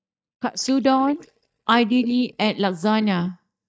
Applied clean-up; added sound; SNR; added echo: neural mask model DeepFilterNet 3.